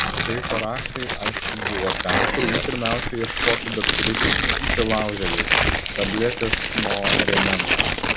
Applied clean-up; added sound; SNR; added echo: none; Tearing; -5 dB; none.